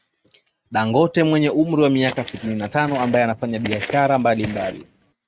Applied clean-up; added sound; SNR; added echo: neural mask model RNNoise.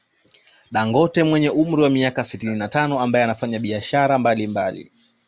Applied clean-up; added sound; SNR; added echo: none; none; none; none.